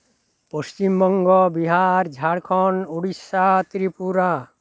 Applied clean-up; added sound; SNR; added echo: none; none; none; none.